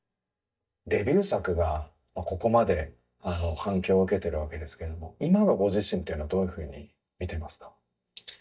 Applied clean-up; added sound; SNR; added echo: neural mask model DeepFilterNet 3.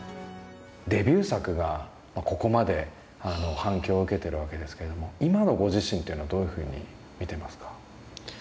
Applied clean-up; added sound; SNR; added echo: none; none; none; none.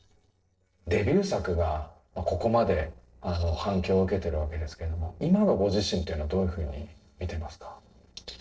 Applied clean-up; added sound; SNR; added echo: neural separator model SepFormer DNS4.